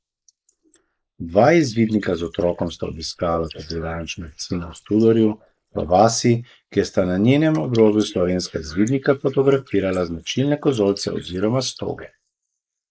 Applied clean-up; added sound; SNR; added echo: neural mask model Resemble Enhance denoiser.